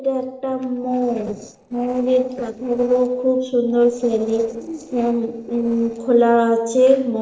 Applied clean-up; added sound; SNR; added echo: neural separator model SepFormer DNS4.